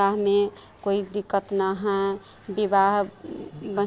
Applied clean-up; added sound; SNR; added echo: none; none; none; none.